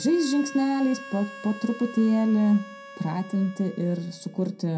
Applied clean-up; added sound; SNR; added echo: none; Harmonica; 17 dB; reverberation time 0.2 s.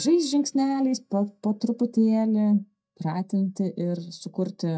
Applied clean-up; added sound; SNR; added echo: neural mask model DeepFilterNet 3.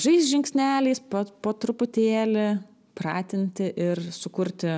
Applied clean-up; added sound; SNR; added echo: none; none; none; none.